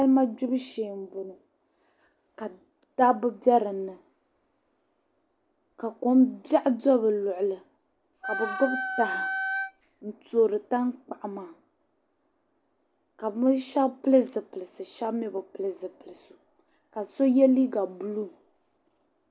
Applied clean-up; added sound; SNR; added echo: none; Wind instrument, woodwind instrument; 4 dB; none.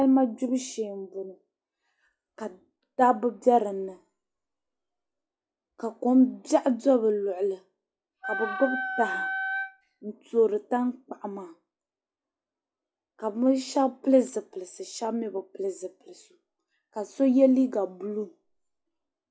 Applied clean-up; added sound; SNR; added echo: classical method log-MMSE.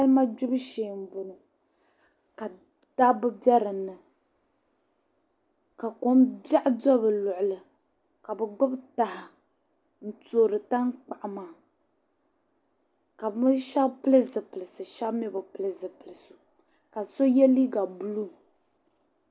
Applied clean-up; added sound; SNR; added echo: none; none; none; none.